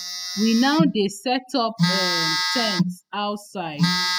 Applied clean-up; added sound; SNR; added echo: classical method spectral subtraction.